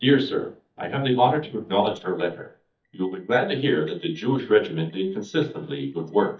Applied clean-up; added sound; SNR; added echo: neural mask model DeepFilterNet 3.